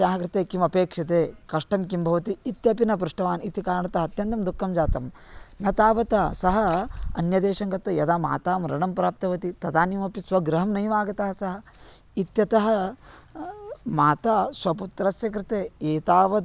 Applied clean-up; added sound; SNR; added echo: none; none; none; none.